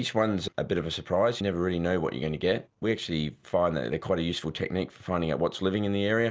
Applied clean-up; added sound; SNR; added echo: none; none; none; none.